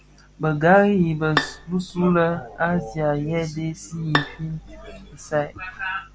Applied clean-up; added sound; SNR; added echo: none; Bowed string instrument; 9 dB; none.